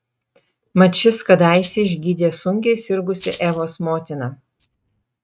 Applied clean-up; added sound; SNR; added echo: neural mask model RNNoise.